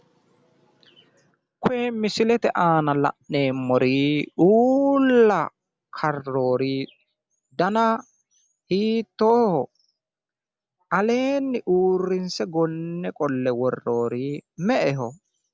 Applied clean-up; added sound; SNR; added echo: none; none; none; none.